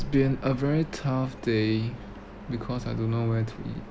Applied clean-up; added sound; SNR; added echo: none; Engine starting / Car; 14 dB; none.